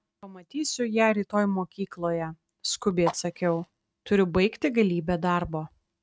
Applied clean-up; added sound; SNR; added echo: neural mask model RNNoise.